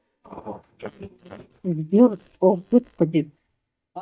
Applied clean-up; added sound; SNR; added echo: neural mask model DeepFilterNet 3.